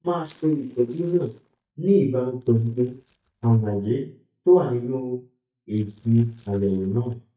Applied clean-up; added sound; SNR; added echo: neural mask model DeepFilterNet 3.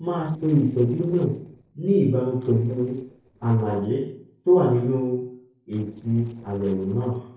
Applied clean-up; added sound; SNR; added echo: neural separator model SepFormer DNS4.